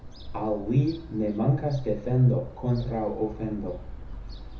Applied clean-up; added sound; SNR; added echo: none; Gull, seagull / Fowl; 12 dB; reverberation time 0.6 s.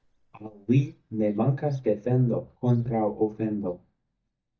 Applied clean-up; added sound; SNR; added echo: neural mask model DeepFilterNet 3.